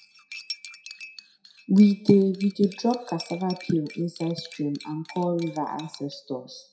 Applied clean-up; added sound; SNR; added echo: classical method WPE with log-MMSE.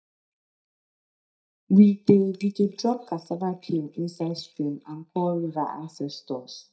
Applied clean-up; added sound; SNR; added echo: neural mask model DeepFilterNet 3.